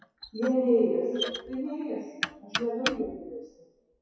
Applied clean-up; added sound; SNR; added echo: classical method WPE with log-MMSE.